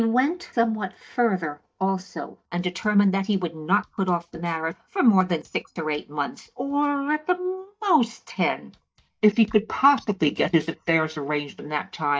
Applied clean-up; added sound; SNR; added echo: neural mask model DeepFilterNet 3.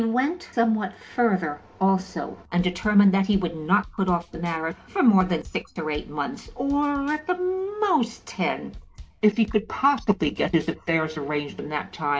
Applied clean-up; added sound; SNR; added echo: none; Drum kit; 19 dB; reverberation time 0.3 s.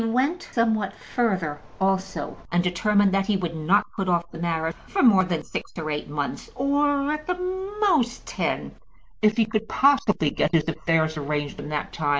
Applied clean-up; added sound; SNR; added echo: none; none; none; none.